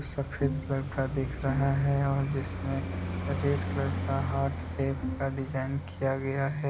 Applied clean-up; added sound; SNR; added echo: none; Bowed string instrument + Traffic noise, roadway noise; 4 dB; none.